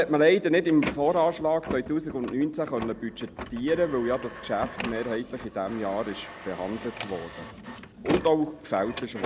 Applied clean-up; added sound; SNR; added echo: none; Printer; 11 dB; none.